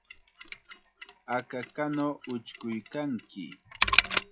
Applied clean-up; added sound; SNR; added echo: classical method log-MMSE.